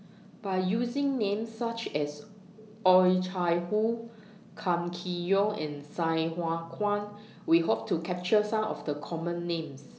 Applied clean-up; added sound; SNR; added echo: none; none; none; none.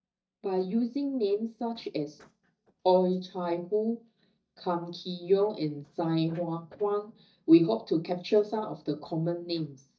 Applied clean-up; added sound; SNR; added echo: neural mask model DeepFilterNet 3.